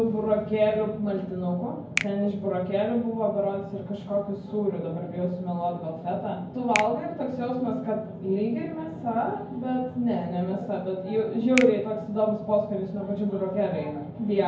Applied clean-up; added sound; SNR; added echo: none; Finger snapping; 11 dB; reverberation time 0.9 s.